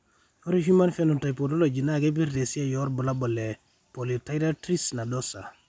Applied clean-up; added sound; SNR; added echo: none; none; none; none.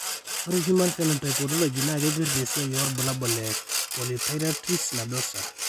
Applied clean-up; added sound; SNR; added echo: none; Sawing; 2 dB; none.